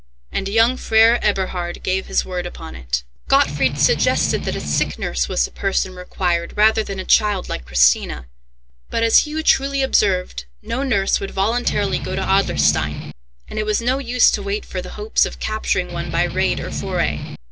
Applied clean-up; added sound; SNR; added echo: none; Strum; 6 dB; none.